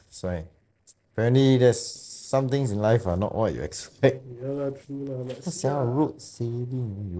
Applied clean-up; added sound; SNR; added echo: neural separator model SepFormer DNS4.